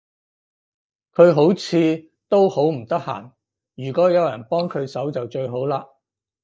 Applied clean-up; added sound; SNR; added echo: neural mask model DeepFilterNet 3.